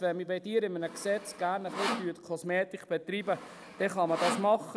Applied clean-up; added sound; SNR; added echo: none; Sawing; 8 dB; none.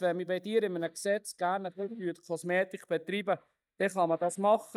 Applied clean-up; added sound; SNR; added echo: neural mask model DeepFilterNet 3.